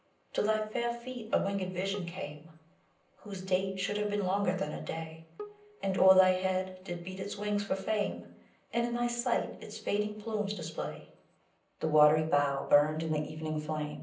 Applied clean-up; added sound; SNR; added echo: none; Bowed string instrument; 18 dB; reverberation time 0.6 s.